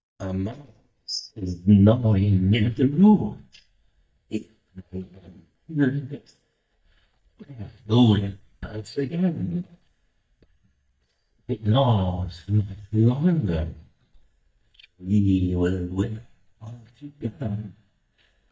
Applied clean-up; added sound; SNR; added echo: neural mask model DeepFilterNet 3.